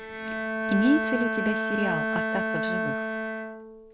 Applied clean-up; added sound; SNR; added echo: none; Bowed string instrument; 0 dB; none.